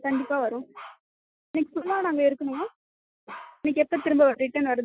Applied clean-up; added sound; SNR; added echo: classical method Wiener filter.